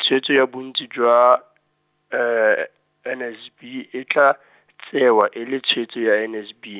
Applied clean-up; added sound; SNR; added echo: none; none; none; none.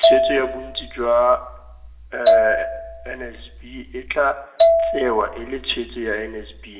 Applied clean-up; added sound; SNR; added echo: none; Marimba, xylophone; -2 dB; reverberation time 0.7 s.